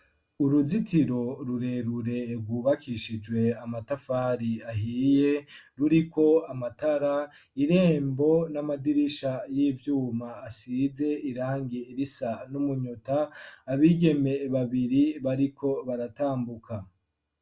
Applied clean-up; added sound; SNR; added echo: none; none; none; none.